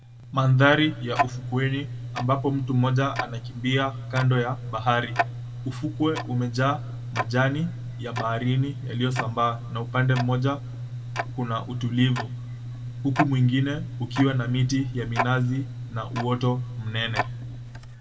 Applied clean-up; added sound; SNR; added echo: none; Tick-tock; 7 dB; reverberation time 0.9 s.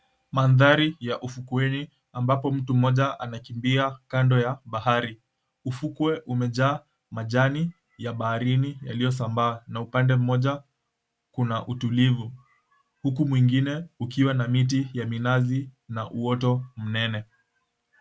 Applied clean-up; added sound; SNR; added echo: none; none; none; none.